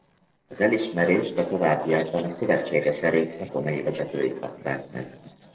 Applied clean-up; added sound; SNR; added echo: neural separator model SepFormer DNS4.